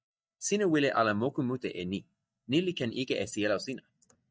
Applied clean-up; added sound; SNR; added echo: neural mask model DeepFilterNet 3.